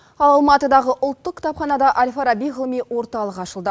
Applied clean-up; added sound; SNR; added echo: none; none; none; none.